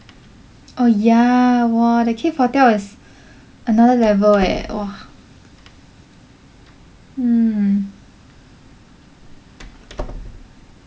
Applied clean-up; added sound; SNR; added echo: none; Door; 20 dB; none.